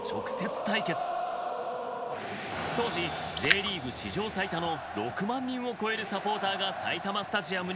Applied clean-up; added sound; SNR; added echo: none; Splash, splatter; 4 dB; none.